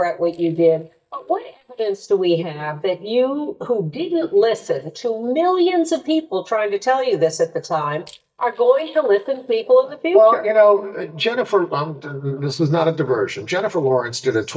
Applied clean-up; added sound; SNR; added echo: neural mask model DeepFilterNet 3.